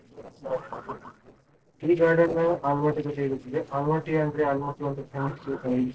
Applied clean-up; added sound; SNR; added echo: neural separator model SepFormer DNS4.